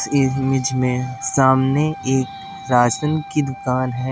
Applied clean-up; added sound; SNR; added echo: none; Wind instrument, woodwind instrument; 16 dB; none.